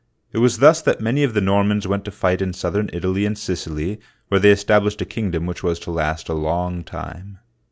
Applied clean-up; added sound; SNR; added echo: none; none; none; none.